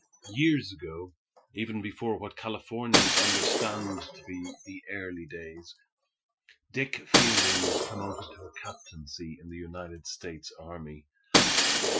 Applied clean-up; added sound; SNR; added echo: classical method Wiener filter.